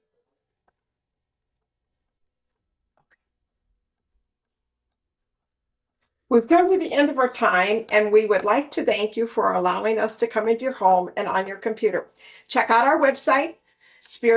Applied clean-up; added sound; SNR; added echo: neural mask model DeepFilterNet 3.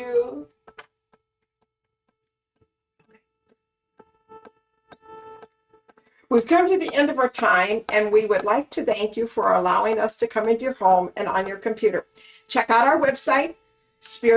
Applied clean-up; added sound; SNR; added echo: neural mask model RNNoise.